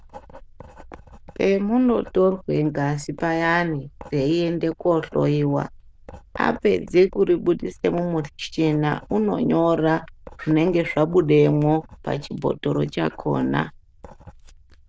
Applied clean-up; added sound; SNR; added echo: neural diffusion model UNIVERSE++.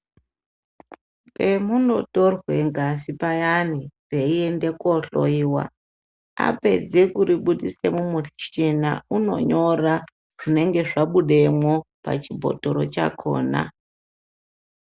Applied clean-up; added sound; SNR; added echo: none; none; none; none.